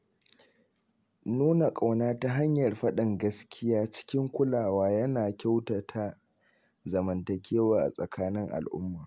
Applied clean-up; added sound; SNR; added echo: none; none; none; none.